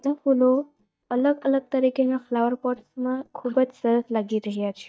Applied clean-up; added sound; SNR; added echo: neural mask model DeepFilterNet 3.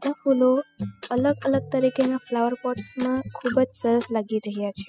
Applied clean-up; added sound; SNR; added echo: classical method spectral subtraction.